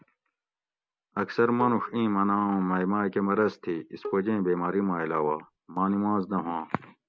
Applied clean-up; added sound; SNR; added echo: none; Bowed string instrument; 17 dB; none.